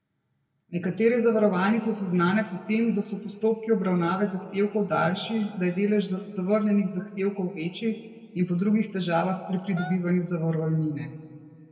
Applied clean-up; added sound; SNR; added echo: none; Wind instrument, woodwind instrument; 15 dB; reverberation time 1.6 s.